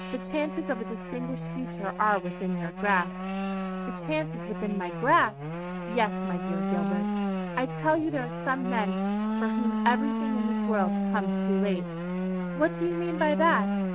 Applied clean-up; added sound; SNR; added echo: neural mask model RNNoise.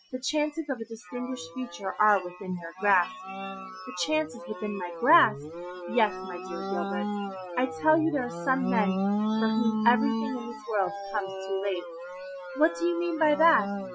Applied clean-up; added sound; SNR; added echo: classical method Wiener filter.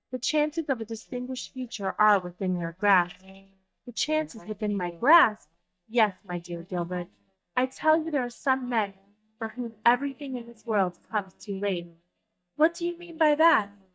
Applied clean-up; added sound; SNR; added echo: neural mask model DeepFilterNet 3.